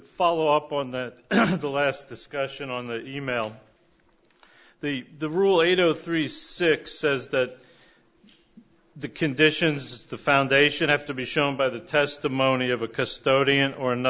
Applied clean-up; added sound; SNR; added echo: none; none; none; none.